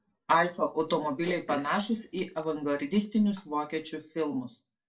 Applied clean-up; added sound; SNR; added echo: neural separator model SepFormer DNS4.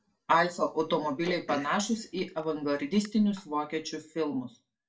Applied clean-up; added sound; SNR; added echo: none; Cough; 16 dB; reverberation time 0.2 s.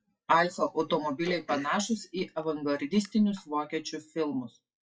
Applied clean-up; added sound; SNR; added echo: classical method WPE with log-MMSE.